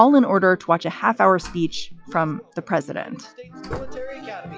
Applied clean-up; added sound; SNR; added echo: classical method log-MMSE.